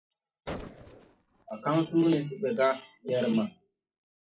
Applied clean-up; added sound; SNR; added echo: classical method WPE with log-MMSE.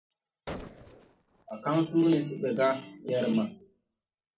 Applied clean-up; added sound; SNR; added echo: none; Gunshot, gunfire; 17 dB; reverberation time 0.4 s.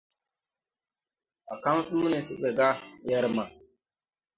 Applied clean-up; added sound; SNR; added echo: none; none; none; none.